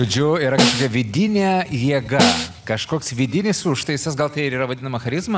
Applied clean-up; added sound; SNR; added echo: none; Snare drum; 2 dB; none.